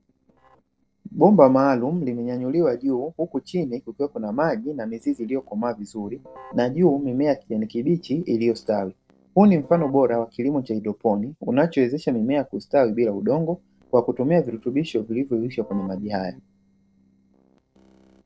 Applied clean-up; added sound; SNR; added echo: neural separator model SepFormer DNS4.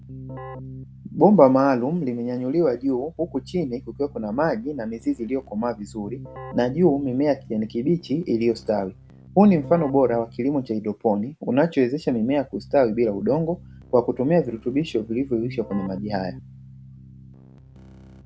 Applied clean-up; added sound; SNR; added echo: none; Keyboard (musical); 19 dB; none.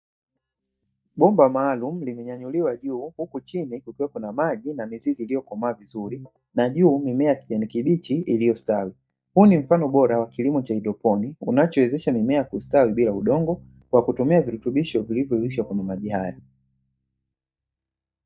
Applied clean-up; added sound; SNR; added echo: neural mask model DeepFilterNet 3.